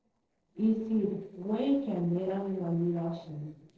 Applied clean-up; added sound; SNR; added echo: neural separator model SepFormer DNS4.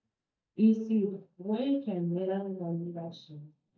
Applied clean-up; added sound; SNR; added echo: neural mask model DeepFilterNet 3.